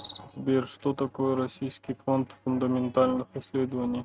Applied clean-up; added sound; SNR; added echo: neural mask model RNNoise.